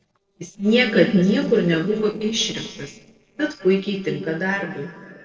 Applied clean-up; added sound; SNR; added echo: neural separator model SepFormer DNS4.